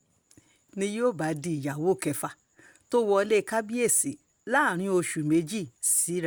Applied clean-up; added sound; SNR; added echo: none; none; none; none.